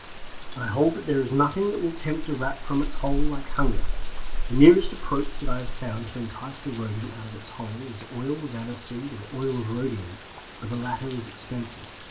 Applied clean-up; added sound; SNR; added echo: none; Rain; 2 dB; reverberation time 0.2 s.